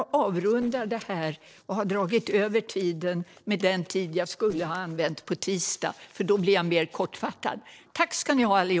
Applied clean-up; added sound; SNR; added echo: neural separator model SepFormer DNS4.